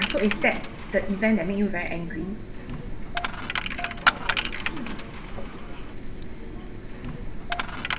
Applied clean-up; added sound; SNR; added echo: none; Coin (dropping); -2 dB; reverberation time 1.2 s.